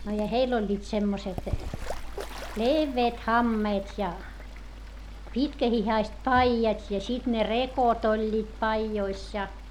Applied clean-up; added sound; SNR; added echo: none; Bird / Fowl; 14 dB; none.